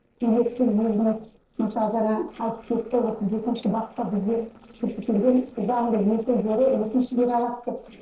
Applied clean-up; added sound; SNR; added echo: neural separator model SepFormer DNS4.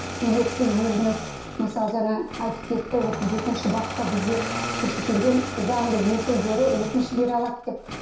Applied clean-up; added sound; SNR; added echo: none; Engine starting; 8 dB; reverberation time 0.6 s.